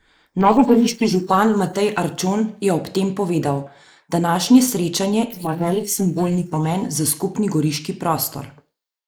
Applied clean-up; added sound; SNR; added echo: neural mask model Resemble Enhance denoiser.